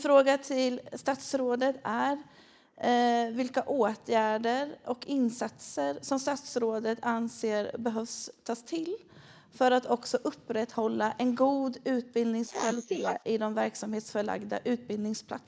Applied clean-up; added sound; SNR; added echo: neural mask model Resemble Enhance denoiser.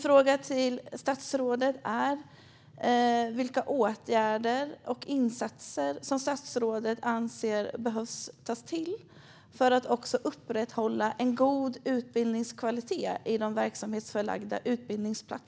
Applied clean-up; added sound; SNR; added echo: none; none; none; none.